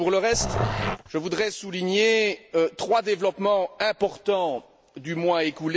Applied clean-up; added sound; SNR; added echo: none; Growling; 4 dB; none.